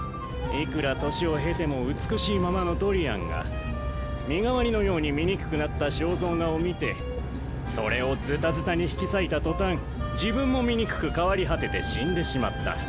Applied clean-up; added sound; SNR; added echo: none; Aircraft; 5 dB; none.